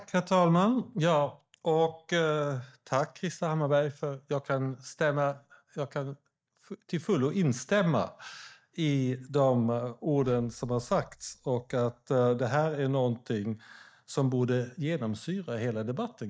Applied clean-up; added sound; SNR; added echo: neural mask model DeepFilterNet 3.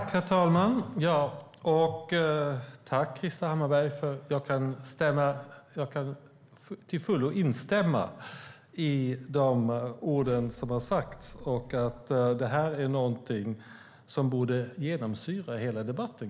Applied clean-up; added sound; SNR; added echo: none; Buzz; 20 dB; none.